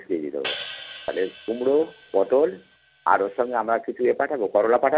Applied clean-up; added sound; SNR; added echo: none; Hi-hat; 12 dB; none.